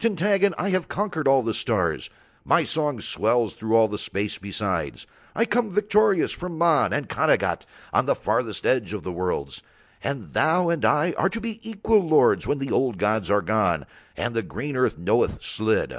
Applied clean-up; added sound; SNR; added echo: none; none; none; none.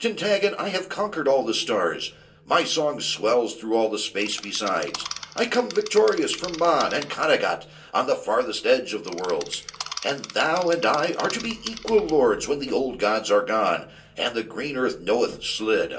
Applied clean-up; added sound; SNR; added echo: none; Insect; 13 dB; reverberation time 0.2 s.